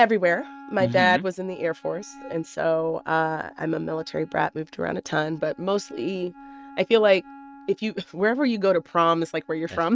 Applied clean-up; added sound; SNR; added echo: neural mask model RNNoise.